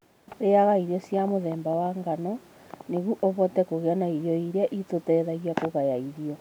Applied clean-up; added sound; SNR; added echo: none; none; none; none.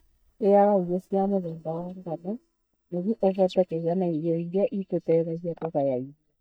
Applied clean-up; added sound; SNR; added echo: neural mask model DeepFilterNet 3.